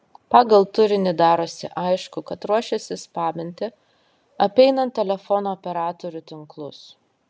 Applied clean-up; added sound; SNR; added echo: none; none; none; none.